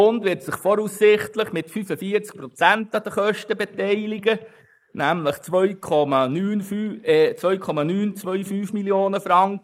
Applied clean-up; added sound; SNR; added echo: neural mask model Resemble Enhance denoiser.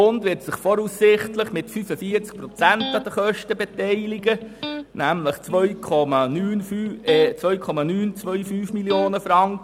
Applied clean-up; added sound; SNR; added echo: none; Electric guitar; 13 dB; none.